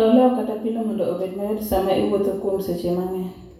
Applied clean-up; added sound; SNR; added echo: none; none; none; reverberation time 0.6 s.